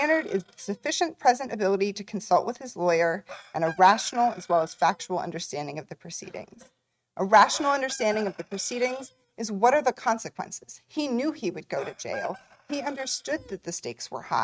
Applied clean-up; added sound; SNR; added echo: neural mask model RNNoise.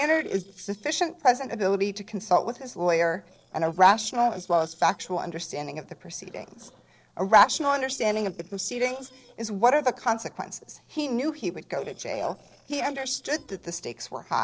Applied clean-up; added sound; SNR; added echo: neural separator model SepFormer DNS4.